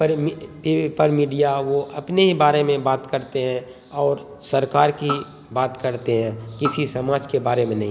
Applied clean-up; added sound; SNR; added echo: none; Bowed string instrument; 13 dB; none.